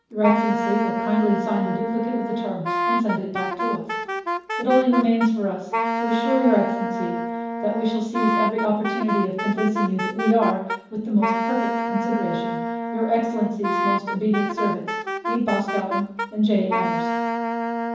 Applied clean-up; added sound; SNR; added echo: none; Wind instrument, woodwind instrument; 2 dB; reverberation time 0.9 s.